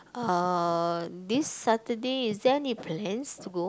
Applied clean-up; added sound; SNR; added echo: none; none; none; none.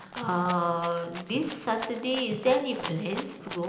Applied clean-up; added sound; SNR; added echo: none; Rattle (instrument); 12 dB; reverberation time 0.8 s.